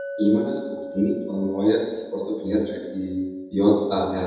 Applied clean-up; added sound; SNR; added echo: none; Chink, clink; 14 dB; reverberation time 1.1 s.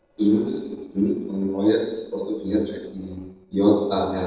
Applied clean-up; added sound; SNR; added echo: neural separator model SepFormer DNS4.